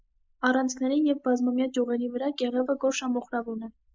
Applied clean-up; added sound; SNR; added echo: neural mask model Resemble Enhance denoiser.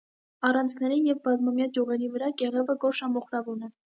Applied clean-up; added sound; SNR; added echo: none; none; none; none.